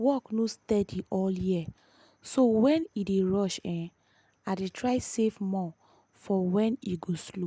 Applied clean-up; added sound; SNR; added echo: none; none; none; none.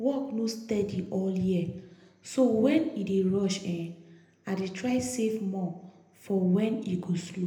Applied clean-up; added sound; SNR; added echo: none; none; none; reverberation time 0.7 s.